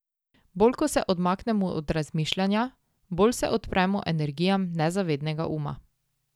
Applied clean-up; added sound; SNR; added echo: none; none; none; none.